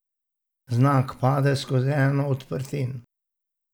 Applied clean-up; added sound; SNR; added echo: none; none; none; none.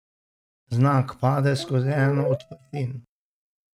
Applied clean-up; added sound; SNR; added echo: neural mask model RNNoise.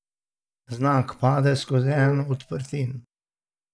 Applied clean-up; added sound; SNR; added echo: neural mask model DeepFilterNet 3.